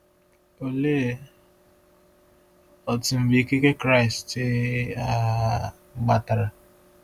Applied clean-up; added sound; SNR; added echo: none; none; none; none.